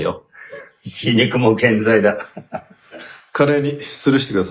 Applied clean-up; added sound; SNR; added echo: neural mask model Resemble Enhance denoiser.